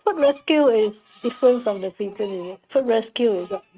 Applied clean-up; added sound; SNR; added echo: neural mask model RNNoise.